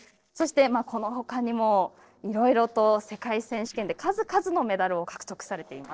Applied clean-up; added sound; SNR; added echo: neural separator model SepFormer DNS4.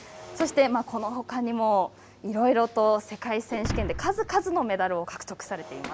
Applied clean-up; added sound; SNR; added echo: none; Shatter; 13 dB; none.